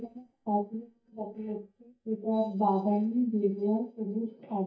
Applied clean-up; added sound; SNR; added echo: neural mask model DeepFilterNet 3.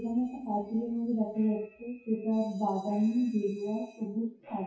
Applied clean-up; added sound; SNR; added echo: classical method WPE with log-MMSE.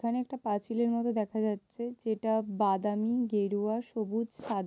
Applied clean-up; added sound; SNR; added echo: none; none; none; none.